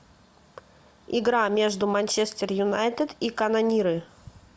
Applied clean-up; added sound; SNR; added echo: none; none; none; none.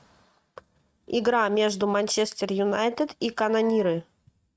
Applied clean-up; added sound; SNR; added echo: neural mask model RNNoise.